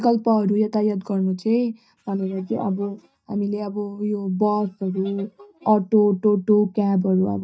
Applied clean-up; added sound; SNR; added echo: neural mask model DeepFilterNet 3.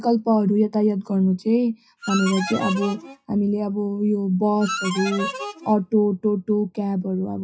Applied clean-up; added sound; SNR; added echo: classical method WPE with log-MMSE.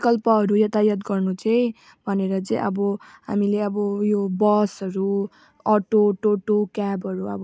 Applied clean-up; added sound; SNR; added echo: none; none; none; none.